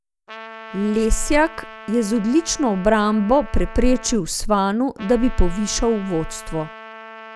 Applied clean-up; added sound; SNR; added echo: none; Trumpet; 18 dB; none.